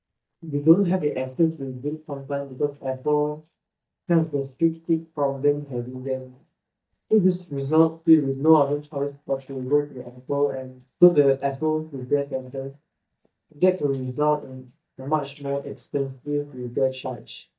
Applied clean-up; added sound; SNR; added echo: neural mask model DeepFilterNet 3.